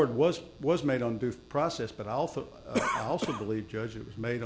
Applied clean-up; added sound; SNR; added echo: none; none; none; none.